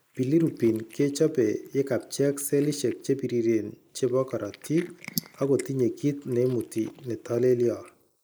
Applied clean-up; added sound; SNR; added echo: neural mask model Resemble Enhance denoiser.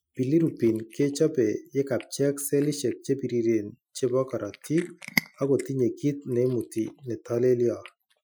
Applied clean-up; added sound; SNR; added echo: classical method Wiener filter.